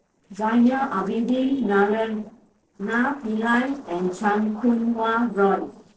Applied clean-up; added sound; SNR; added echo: neural separator model SepFormer DNS4.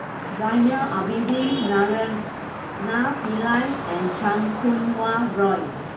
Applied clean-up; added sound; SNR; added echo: none; Traffic noise, roadway noise / Vehicle horn, car horn, honking; 7 dB; reverberation time 0.3 s.